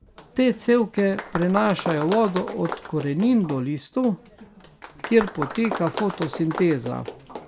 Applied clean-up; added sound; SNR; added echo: none; Applause; 11 dB; none.